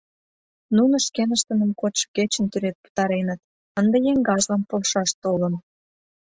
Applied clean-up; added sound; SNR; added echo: neural mask model Resemble Enhance denoiser.